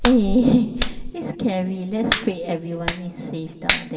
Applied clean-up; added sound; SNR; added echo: none; Hands; 4 dB; reverberation time 2.7 s.